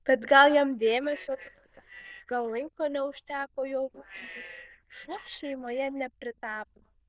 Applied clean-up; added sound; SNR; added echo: neural diffusion model UNIVERSE++.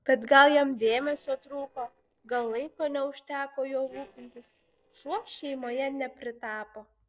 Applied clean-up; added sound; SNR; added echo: neural separator model SepFormer DNS4.